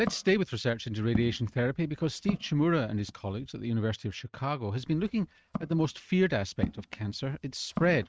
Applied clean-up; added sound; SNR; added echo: neural mask model RNNoise.